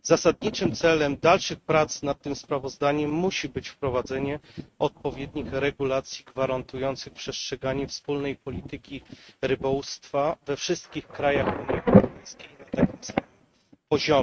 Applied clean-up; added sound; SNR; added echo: neural mask model RNNoise.